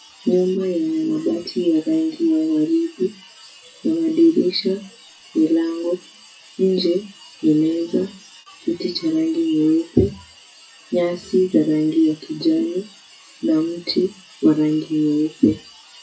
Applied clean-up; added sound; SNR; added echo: classical method WPE with log-MMSE.